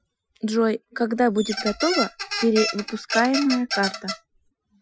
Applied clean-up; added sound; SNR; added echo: classical method Wiener filter.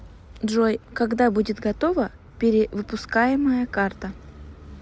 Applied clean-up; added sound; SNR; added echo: none; none; none; none.